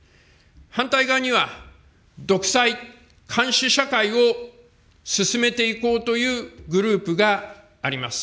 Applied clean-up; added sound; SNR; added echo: none; none; none; none.